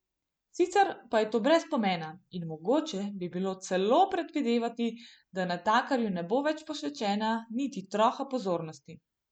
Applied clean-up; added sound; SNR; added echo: none; none; none; none.